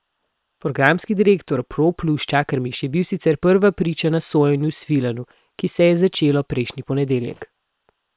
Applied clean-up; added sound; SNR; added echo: neural separator model SepFormer WHAM!.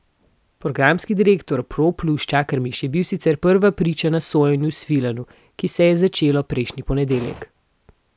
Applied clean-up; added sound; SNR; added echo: none; Explosion; 16 dB; none.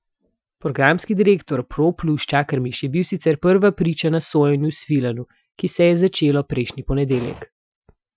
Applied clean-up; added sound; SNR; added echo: classical method Wiener filter.